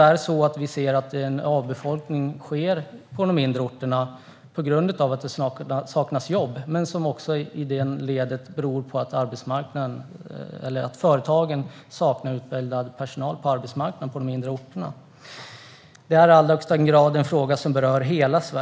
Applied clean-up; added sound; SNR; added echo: none; none; none; none.